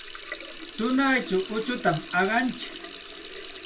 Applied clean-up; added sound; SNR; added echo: none; Water tap, faucet; 12 dB; reverberation time 0.2 s.